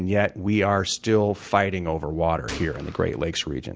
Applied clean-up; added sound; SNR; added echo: none; Gunshot, gunfire; 16 dB; none.